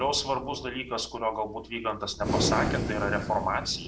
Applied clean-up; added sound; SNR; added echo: none; Breathing; 3 dB; none.